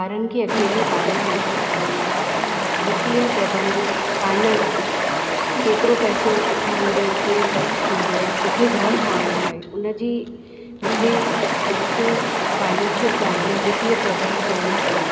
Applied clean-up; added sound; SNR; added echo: none; Stream; -2 dB; none.